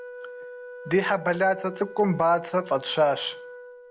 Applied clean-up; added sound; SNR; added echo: none; Wind instrument, woodwind instrument; 15 dB; none.